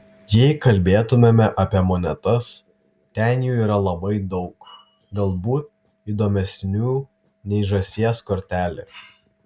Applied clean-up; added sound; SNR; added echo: none; none; none; none.